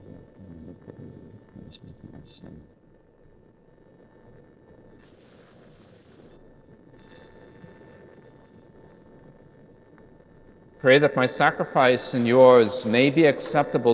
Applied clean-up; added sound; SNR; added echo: neural separator model SepFormer DNS4.